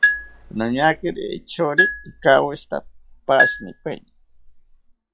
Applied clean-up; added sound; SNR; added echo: classical method log-MMSE.